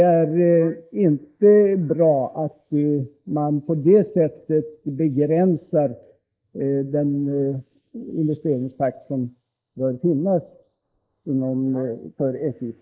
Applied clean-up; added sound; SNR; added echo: neural mask model Resemble Enhance denoiser.